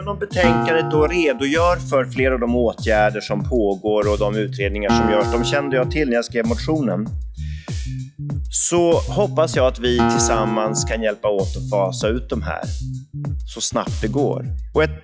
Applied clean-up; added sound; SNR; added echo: classical method log-MMSE.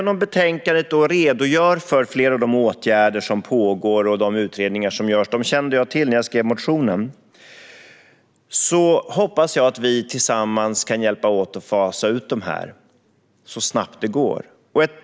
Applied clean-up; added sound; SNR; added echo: none; none; none; none.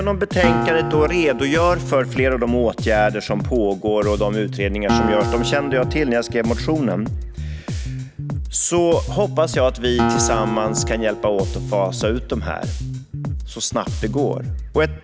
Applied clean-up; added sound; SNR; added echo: none; Acoustic guitar + Bass guitar; 4 dB; none.